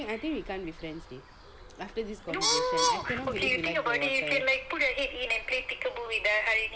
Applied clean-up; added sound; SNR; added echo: none; Bird; 9 dB; none.